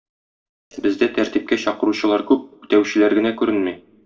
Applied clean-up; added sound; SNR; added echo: neural separator model SepFormer DNS4.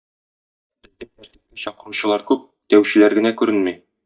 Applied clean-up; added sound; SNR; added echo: neural mask model DeepFilterNet 3.